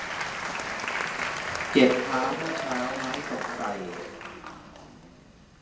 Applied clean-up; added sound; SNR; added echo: none; Applause / Crowd; 3 dB; reverberation time 0.2 s.